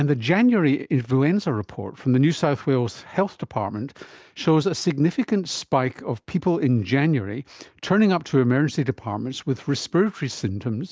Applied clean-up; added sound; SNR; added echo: none; none; none; none.